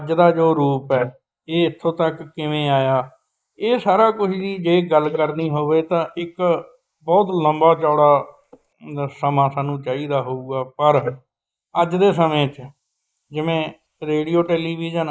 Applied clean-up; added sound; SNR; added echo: neural mask model Resemble Enhance denoiser.